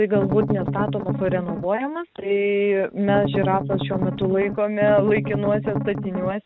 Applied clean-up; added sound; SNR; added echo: neural mask model RNNoise.